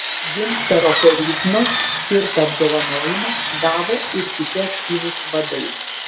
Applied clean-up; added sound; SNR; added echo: none; Drill; 3 dB; reverberation time 0.5 s.